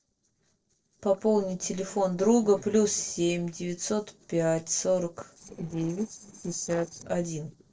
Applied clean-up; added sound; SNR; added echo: neural separator model SepFormer DNS4.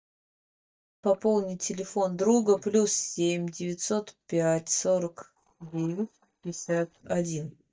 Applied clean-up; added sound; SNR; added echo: neural mask model DeepFilterNet 3.